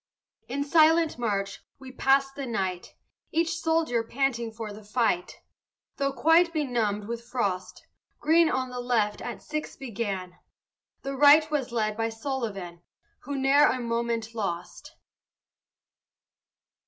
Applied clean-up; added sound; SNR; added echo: none; none; none; none.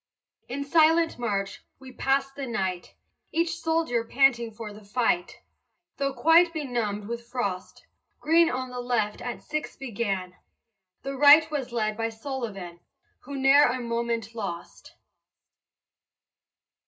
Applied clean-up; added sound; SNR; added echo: none; none; none; reverberation time 0.2 s.